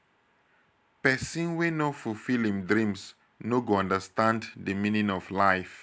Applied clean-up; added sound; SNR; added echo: none; none; none; none.